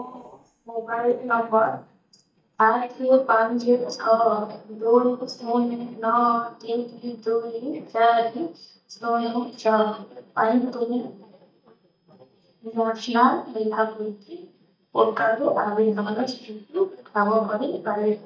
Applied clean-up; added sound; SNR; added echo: neural mask model DeepFilterNet 3.